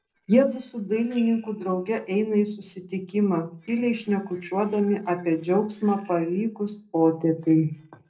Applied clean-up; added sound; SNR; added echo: neural separator model SepFormer DNS4.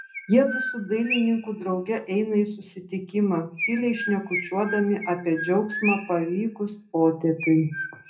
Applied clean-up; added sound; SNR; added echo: none; Chirp, tweet; 10 dB; reverberation time 0.3 s.